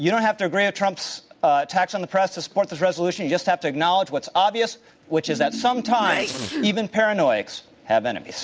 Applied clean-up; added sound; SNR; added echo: none; Sneeze; 7 dB; none.